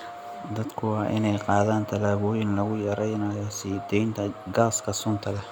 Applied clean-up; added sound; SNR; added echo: none; none; none; none.